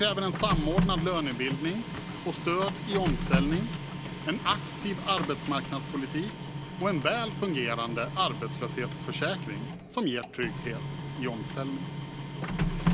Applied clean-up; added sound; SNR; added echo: none; Printer; 1 dB; none.